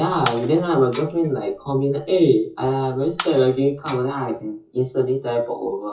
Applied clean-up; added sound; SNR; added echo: classical method WPE with log-MMSE.